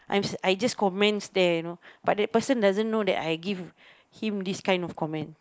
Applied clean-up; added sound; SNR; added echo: neural mask model Resemble Enhance denoiser.